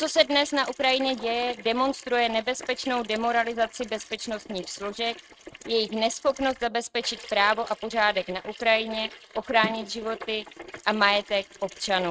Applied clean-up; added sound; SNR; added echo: neural mask model RNNoise.